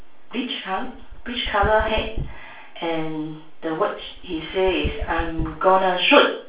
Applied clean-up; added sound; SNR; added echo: none; Dog; 10 dB; reverberation time 0.3 s.